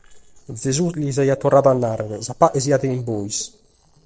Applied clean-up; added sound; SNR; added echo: neural separator model SepFormer DNS4.